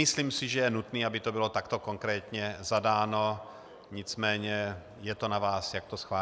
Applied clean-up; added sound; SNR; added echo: none; none; none; none.